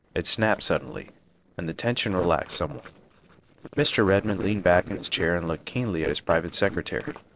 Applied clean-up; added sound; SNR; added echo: neural separator model SepFormer DNS4.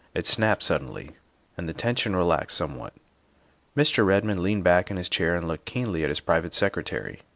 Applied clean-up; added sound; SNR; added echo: none; none; none; none.